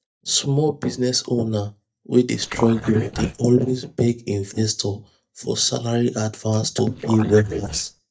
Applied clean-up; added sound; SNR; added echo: neural mask model DeepFilterNet 3.